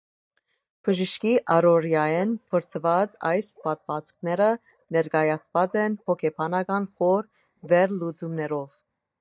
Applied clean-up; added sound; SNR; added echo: neural mask model DeepFilterNet 3.